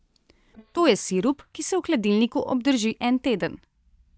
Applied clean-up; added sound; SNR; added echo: neural mask model DeepFilterNet 3.